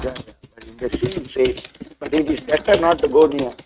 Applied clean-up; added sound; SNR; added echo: neural mask model RNNoise.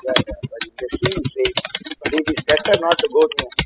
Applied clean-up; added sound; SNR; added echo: classical method spectral subtraction.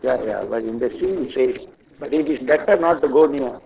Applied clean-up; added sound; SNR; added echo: neural separator model SepFormer DNS4.